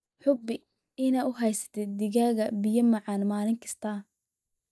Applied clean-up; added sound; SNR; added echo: neural mask model DeepFilterNet 3.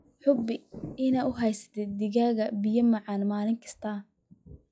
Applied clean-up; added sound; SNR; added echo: classical method log-MMSE.